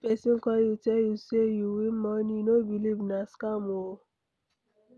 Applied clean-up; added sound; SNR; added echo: none; none; none; none.